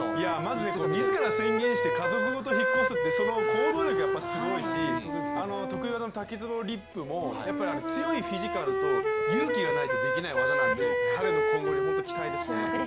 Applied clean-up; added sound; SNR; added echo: none; Wind instrument, woodwind instrument; -5 dB; none.